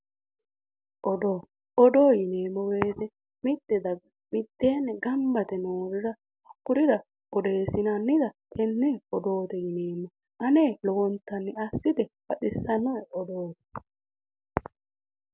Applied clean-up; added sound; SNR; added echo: none; none; none; none.